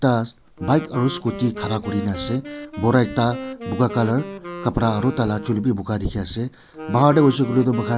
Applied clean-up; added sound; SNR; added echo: none; Wind instrument, woodwind instrument; 13 dB; none.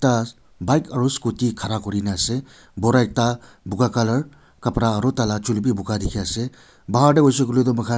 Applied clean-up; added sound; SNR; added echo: none; none; none; none.